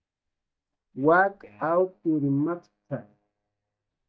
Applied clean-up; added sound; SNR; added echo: neural mask model DeepFilterNet 3.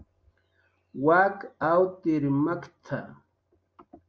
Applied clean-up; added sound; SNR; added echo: none; none; none; none.